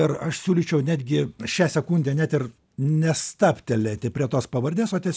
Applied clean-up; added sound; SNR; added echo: none; none; none; none.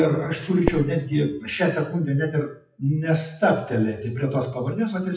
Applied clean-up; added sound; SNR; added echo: classical method WPE with log-MMSE.